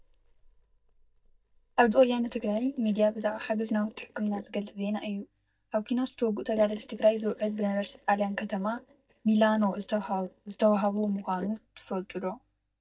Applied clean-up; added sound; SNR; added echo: neural mask model DeepFilterNet 3.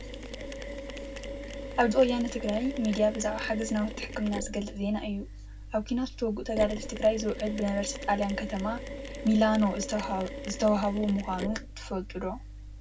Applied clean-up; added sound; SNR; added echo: none; Mechanisms; 9 dB; reverberation time 0.3 s.